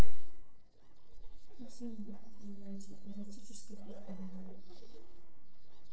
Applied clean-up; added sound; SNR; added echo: neural separator model SepFormer DNS4.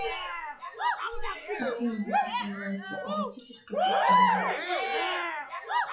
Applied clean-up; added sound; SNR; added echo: classical method WPE with log-MMSE.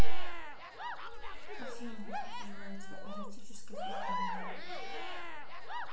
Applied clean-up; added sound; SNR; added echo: none; Crowd / Cheering; 15 dB; reverberation time 0.9 s.